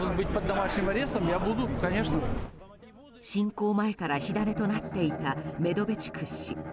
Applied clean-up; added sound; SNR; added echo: none; Bowed string instrument; 8 dB; none.